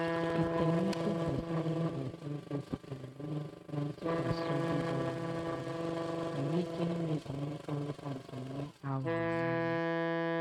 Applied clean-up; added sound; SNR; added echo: neural mask model RNNoise.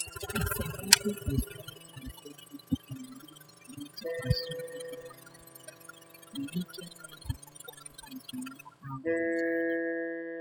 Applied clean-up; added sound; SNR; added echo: classical method spectral subtraction.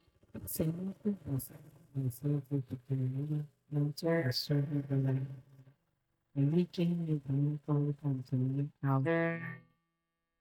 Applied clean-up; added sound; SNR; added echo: neural mask model DeepFilterNet 3.